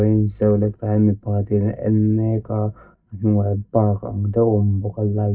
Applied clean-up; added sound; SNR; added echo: neural mask model DeepFilterNet 3.